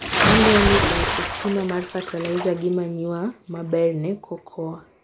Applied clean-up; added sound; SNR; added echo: none; Bathtub (filling or washing) / Splash, splatter; 1 dB; none.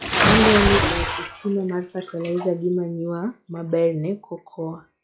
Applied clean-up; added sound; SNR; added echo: classical method log-MMSE.